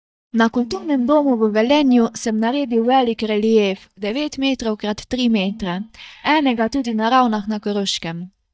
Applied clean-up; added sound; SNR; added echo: neural mask model DeepFilterNet 3.